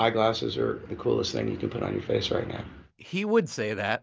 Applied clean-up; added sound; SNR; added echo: none; none; none; none.